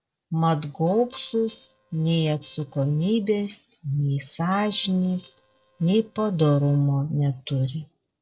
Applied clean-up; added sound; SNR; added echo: neural separator model SepFormer DNS4.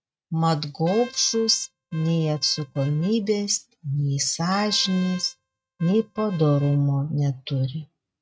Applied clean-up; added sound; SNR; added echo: neural mask model RNNoise.